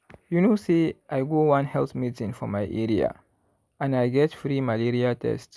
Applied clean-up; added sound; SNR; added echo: none; none; none; none.